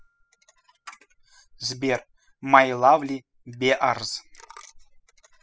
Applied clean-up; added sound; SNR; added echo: classical method spectral subtraction.